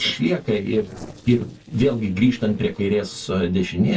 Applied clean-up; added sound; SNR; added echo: neural separator model SepFormer DNS4.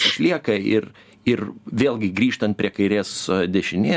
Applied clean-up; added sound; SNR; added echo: none; none; none; none.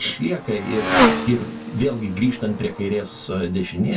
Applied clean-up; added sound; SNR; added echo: none; Motorcycle; 1 dB; reverberation time 0.1 s.